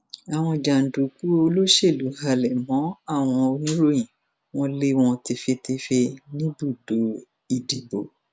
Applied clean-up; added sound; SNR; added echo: none; none; none; none.